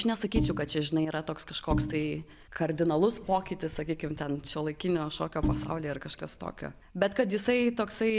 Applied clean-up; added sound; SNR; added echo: none; Bowed string instrument; 3 dB; none.